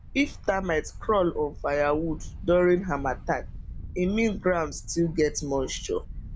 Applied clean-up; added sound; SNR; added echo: none; Wind; 11 dB; none.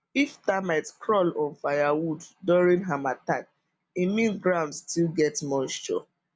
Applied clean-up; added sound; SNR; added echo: none; none; none; none.